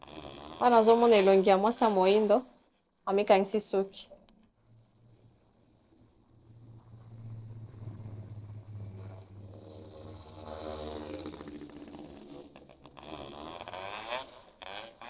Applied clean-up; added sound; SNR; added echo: neural separator model SepFormer DNS4.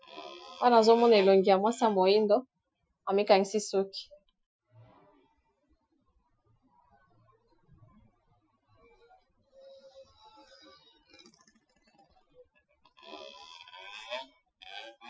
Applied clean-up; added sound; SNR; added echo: classical method Wiener filter.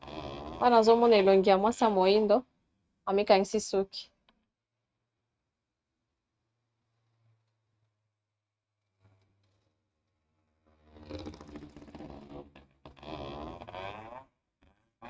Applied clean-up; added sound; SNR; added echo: neural mask model RNNoise.